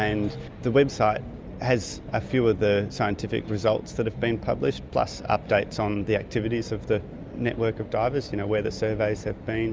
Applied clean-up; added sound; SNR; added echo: none; none; none; none.